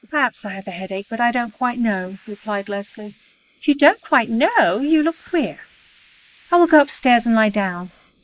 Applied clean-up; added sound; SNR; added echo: neural mask model Resemble Enhance denoiser.